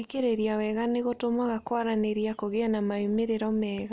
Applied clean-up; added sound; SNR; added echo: none; none; none; none.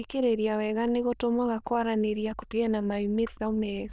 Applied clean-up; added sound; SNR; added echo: neural diffusion model UNIVERSE++.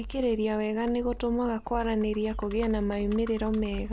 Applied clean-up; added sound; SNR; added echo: none; Computer keyboard; 11 dB; none.